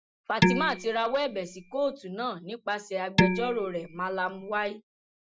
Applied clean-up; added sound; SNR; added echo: none; Dishes, pots, and pans; -2 dB; none.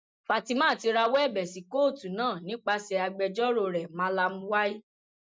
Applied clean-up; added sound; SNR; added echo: none; none; none; none.